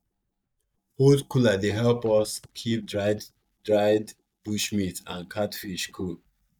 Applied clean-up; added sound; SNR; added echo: neural mask model DeepFilterNet 3.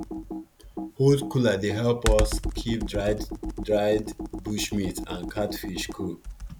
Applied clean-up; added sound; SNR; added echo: none; Computer keyboard; 5 dB; none.